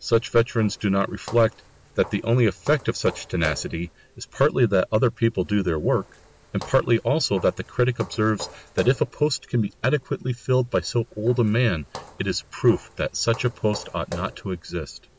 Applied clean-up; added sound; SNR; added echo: none; Walk, footsteps; 20 dB; none.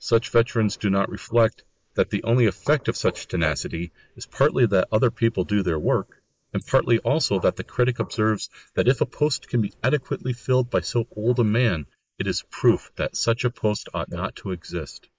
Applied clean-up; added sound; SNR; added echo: neural mask model Resemble Enhance denoiser.